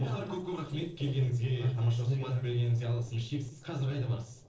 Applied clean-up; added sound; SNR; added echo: neural separator model SepFormer DNS4.